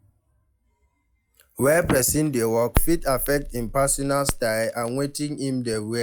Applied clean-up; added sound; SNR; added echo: classical method log-MMSE.